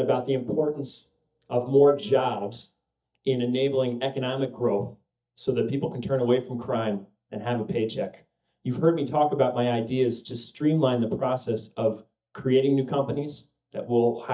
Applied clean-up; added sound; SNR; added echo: neural mask model DeepFilterNet 3.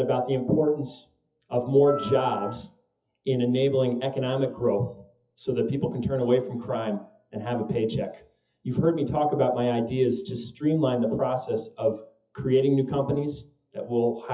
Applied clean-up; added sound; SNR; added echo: classical method WPE with log-MMSE.